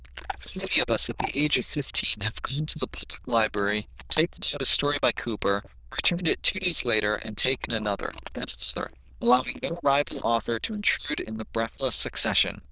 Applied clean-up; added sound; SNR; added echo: neural diffusion model UNIVERSE++.